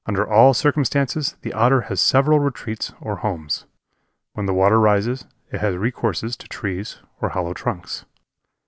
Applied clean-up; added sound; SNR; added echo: none; none; none; none.